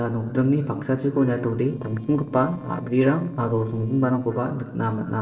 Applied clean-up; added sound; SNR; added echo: neural separator model SepFormer DNS4.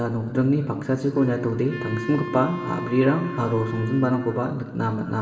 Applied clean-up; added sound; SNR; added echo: none; Wind instrument, woodwind instrument; 11 dB; reverberation time 1.9 s.